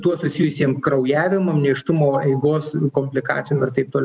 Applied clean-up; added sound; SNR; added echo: none; none; none; none.